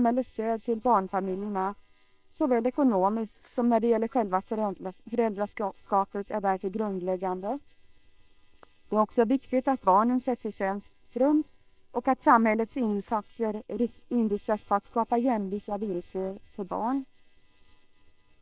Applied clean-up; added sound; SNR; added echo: neural separator model SepFormer WHAM!.